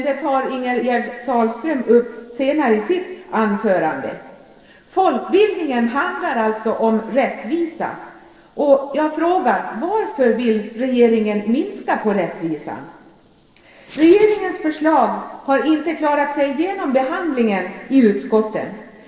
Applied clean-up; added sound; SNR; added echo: neural separator model SepFormer DNS4.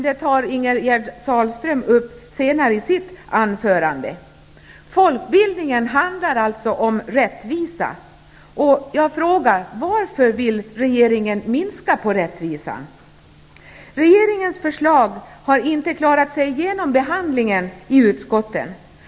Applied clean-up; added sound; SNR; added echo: none; none; none; none.